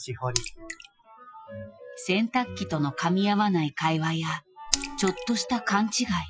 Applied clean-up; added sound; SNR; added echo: classical method Wiener filter.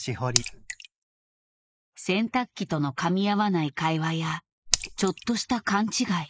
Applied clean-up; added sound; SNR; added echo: neural mask model Resemble Enhance denoiser.